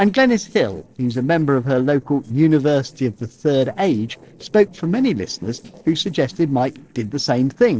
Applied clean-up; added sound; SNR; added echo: neural separator model SepFormer DNS4.